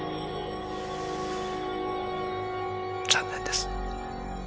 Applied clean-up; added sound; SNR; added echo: none; Wind instrument, woodwind instrument; 2 dB; none.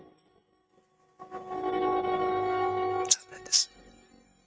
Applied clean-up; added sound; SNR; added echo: neural mask model RNNoise.